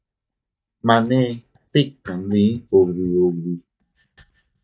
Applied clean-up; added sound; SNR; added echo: neural mask model DeepFilterNet 3.